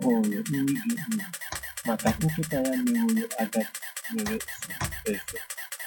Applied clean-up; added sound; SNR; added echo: classical method log-MMSE.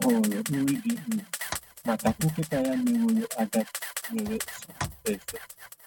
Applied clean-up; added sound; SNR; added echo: neural mask model RNNoise.